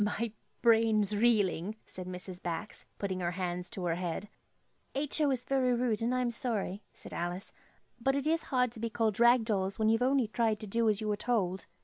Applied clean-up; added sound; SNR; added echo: none; none; none; none.